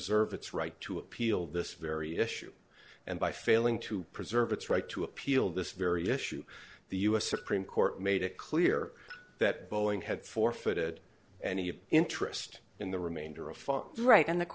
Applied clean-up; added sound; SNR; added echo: neural separator model SepFormer DNS4.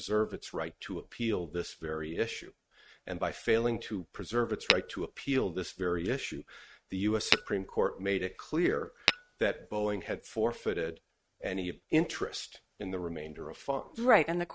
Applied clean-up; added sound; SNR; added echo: neural mask model RNNoise.